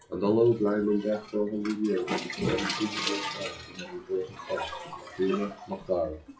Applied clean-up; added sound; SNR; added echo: classical method WPE with log-MMSE.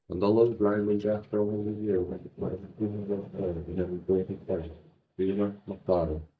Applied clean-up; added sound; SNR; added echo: neural mask model DeepFilterNet 3.